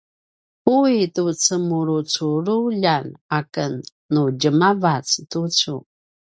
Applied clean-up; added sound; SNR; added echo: none; none; none; none.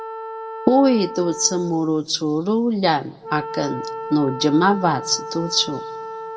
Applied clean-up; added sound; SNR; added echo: none; Wind instrument, woodwind instrument; 11 dB; reverberation time 0.3 s.